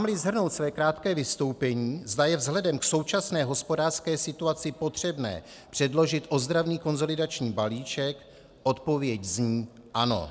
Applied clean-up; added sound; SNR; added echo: none; none; none; none.